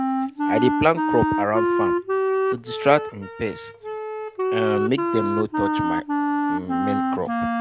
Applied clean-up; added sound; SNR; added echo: none; Wind instrument, woodwind instrument; -2 dB; none.